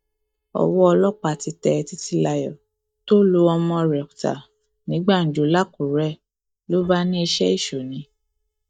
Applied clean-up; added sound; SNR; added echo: neural mask model DeepFilterNet 3.